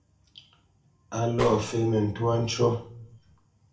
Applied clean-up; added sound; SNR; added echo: none; Gunshot, gunfire; 15 dB; reverberation time 0.4 s.